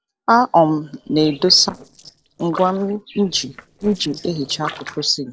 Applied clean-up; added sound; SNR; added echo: neural separator model SepFormer DNS4.